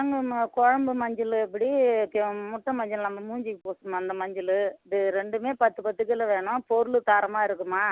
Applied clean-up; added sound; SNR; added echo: none; none; none; none.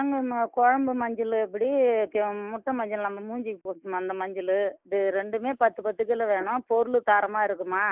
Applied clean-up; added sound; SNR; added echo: neural mask model Resemble Enhance denoiser.